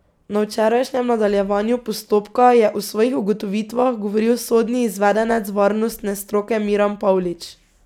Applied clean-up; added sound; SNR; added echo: none; none; none; none.